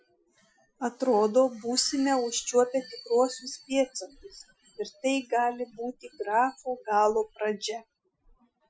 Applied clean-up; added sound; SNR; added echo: classical method Wiener filter.